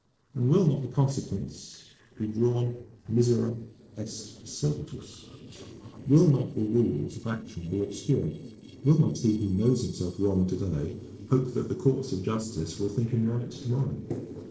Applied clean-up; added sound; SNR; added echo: neural separator model SepFormer DNS4.